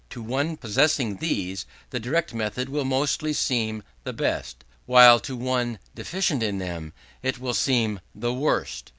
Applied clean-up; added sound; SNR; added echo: none; none; none; none.